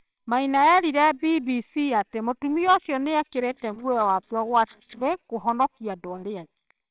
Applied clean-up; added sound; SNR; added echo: neural separator model SepFormer WHAMR!.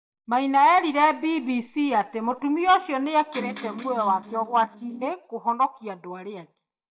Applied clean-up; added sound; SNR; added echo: neural mask model DeepFilterNet 3.